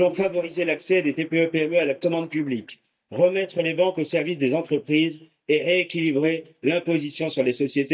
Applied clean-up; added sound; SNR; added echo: neural mask model DeepFilterNet 3.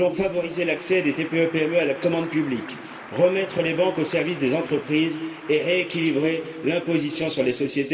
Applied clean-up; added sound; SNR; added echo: none; Applause; 19 dB; reverberation time 1.8 s.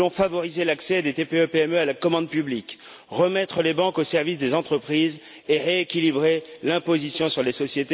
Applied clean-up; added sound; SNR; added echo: none; none; none; none.